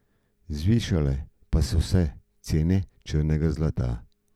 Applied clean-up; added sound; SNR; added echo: none; none; none; none.